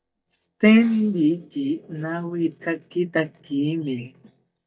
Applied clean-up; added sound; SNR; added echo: neural mask model DeepFilterNet 3.